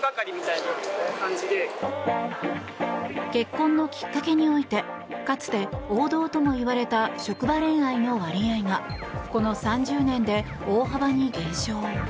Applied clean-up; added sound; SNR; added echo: none; none; none; none.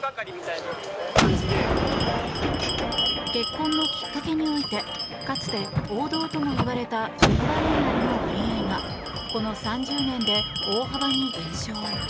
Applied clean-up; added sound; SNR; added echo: none; Bell + Gunshot, gunfire; -2 dB; none.